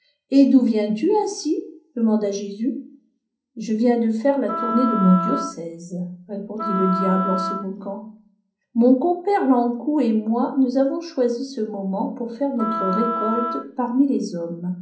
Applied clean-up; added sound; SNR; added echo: none; Wind instrument, woodwind instrument; 6 dB; reverberation time 0.6 s.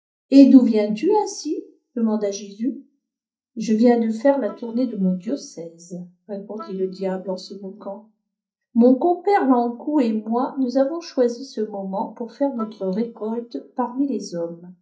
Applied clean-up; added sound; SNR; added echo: neural mask model DeepFilterNet 3.